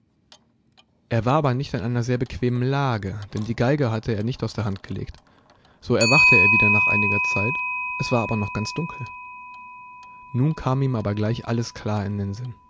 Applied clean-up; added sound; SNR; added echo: none; Clock; 2 dB; none.